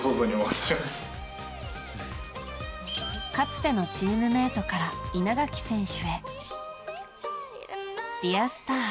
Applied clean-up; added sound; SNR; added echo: none; Fireworks; 15 dB; none.